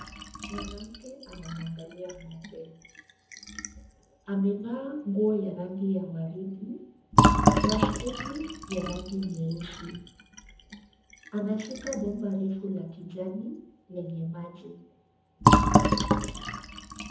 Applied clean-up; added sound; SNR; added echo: none; Fill (with liquid); -5 dB; reverberation time 0.7 s.